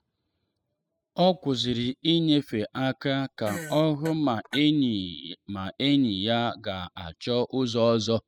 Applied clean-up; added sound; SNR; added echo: classical method spectral subtraction.